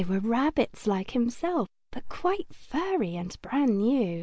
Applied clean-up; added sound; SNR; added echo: none; none; none; none.